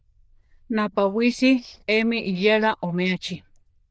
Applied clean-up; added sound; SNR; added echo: neural diffusion model UNIVERSE++.